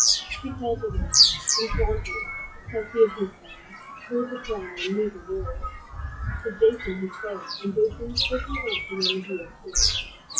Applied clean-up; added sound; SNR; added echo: classical method WPE with log-MMSE.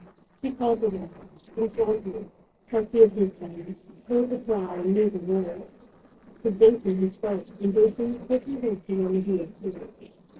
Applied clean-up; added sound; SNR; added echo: neural separator model SepFormer DNS4.